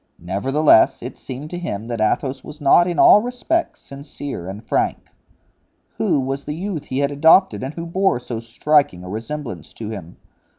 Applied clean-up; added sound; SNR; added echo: none; none; none; none.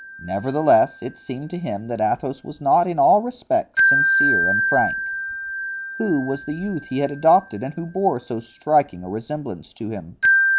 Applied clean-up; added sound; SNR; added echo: none; Wind chime; 3 dB; none.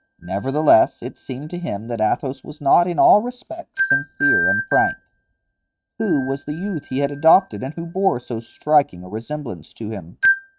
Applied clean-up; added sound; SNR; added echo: neural mask model RNNoise.